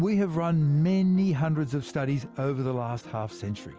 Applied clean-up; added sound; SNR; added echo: none; none; none; none.